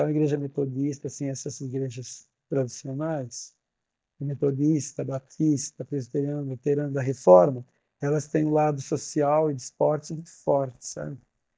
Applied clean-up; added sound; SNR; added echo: neural mask model DeepFilterNet 3.